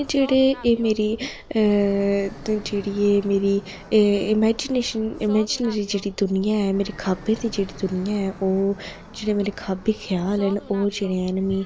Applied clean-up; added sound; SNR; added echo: none; Fixed-wing aircraft, airplane; 19 dB; none.